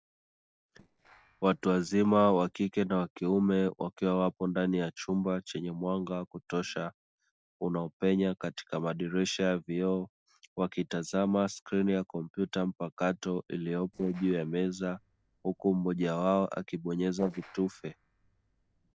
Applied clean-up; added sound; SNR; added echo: neural separator model SepFormer DNS4.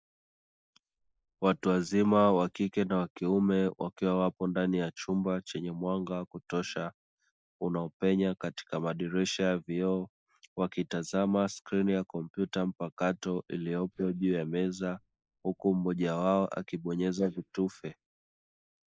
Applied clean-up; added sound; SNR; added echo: neural mask model Resemble Enhance denoiser.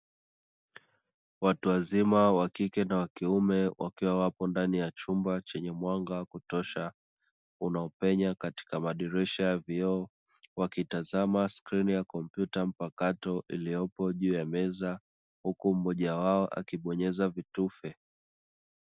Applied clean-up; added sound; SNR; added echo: none; none; none; none.